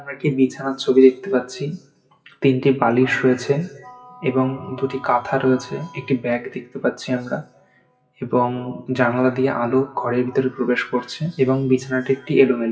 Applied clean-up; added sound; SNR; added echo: classical method WPE with log-MMSE.